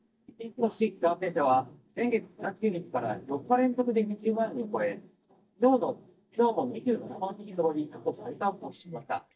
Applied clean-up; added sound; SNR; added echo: neural mask model DeepFilterNet 3.